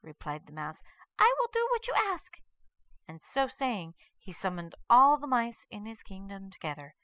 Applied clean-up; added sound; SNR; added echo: classical method spectral subtraction.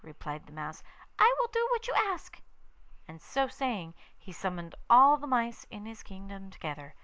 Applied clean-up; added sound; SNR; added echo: neural mask model Resemble Enhance denoiser.